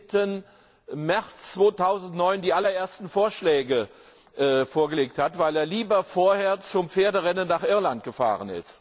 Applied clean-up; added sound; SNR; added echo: none; none; none; none.